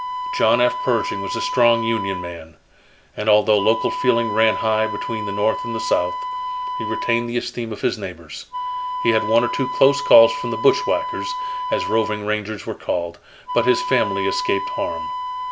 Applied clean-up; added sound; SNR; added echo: none; Wind instrument, woodwind instrument; 6 dB; none.